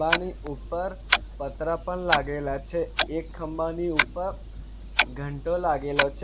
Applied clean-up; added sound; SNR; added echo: none; Clock; 0 dB; none.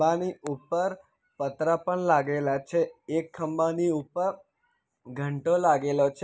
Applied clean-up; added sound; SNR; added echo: none; none; none; none.